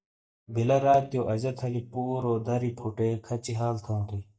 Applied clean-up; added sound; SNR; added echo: neural mask model DeepFilterNet 3.